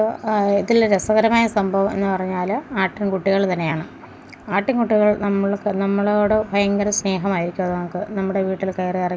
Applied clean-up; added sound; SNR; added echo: none; none; none; none.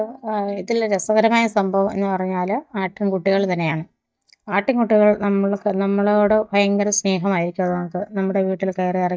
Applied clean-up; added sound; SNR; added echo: neural mask model DeepFilterNet 3.